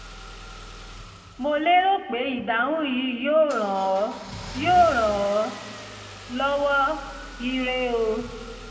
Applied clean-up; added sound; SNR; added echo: none; Engine starting / Car; 15 dB; reverberation time 1.4 s.